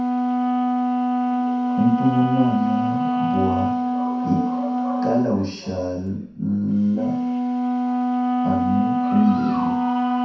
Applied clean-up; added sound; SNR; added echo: none; Wind instrument, woodwind instrument; -3 dB; reverberation time 0.6 s.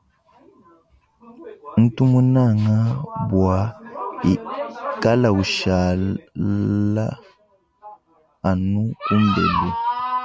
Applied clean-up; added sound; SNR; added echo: none; none; none; none.